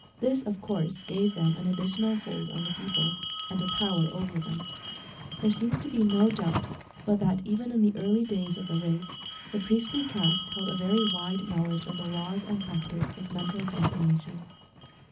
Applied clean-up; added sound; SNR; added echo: none; Bell; 7 dB; reverberation time 0.4 s.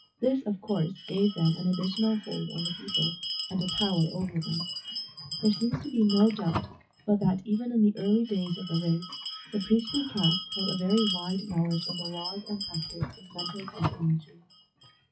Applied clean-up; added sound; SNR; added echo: classical method WPE with log-MMSE.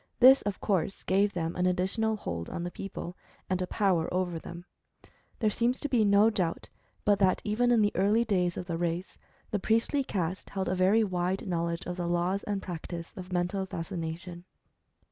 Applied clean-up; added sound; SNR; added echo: none; none; none; none.